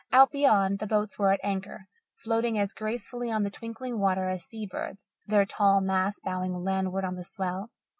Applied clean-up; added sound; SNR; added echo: none; none; none; none.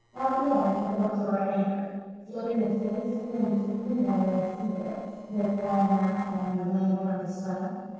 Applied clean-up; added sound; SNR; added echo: neural separator model SepFormer DNS4.